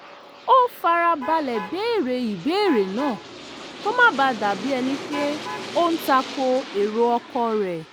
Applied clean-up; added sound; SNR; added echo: none; Aircraft + Alarm / Truck; 13 dB; none.